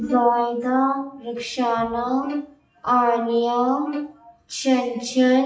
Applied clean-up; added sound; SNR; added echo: classical method WPE with log-MMSE.